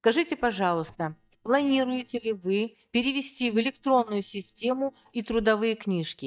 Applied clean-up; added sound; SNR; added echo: neural mask model DeepFilterNet 3.